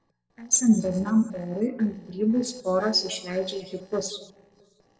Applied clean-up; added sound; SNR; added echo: neural separator model SepFormer DNS4.